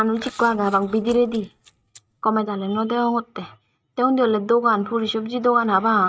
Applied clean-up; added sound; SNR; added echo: neural mask model RNNoise.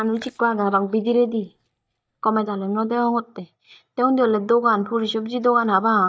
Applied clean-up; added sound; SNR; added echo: neural mask model DeepFilterNet 3.